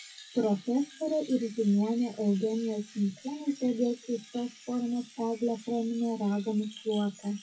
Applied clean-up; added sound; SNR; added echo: classical method WPE with log-MMSE.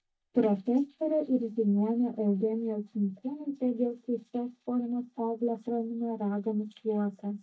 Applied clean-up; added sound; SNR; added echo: neural mask model DeepFilterNet 3.